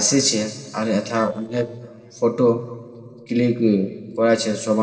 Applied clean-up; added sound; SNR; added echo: neural separator model SepFormer DNS4.